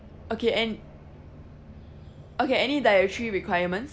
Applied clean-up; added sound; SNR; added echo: none; none; none; none.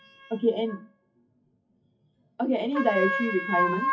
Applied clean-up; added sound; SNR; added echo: classical method WPE with log-MMSE.